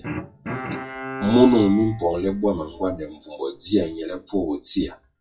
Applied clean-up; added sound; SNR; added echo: classical method WPE with log-MMSE.